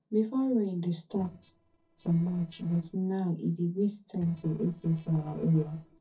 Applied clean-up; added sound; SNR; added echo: neural separator model SepFormer DNS4.